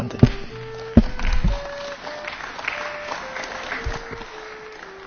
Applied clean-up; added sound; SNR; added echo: none; Wind instrument, woodwind instrument; 15 dB; none.